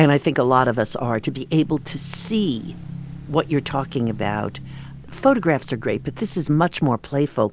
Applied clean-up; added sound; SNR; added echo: none; Motorcycle / Engine; 17 dB; none.